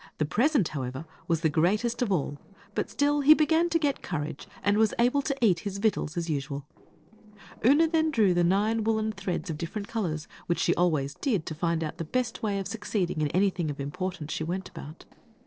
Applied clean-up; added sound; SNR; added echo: neural separator model SepFormer DNS4.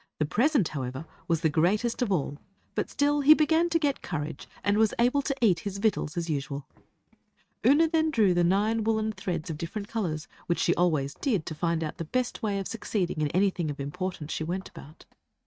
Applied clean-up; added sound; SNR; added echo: neural mask model RNNoise.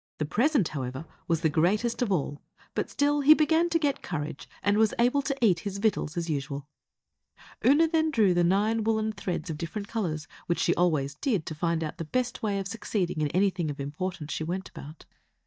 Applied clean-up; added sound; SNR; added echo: neural mask model DeepFilterNet 3.